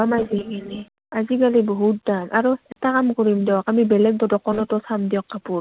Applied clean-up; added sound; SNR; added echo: none; none; none; none.